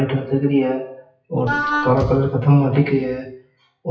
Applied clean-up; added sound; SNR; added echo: classical method WPE with log-MMSE.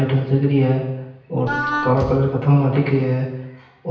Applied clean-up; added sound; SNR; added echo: none; Wind instrument, woodwind instrument; 6 dB; reverberation time 0.9 s.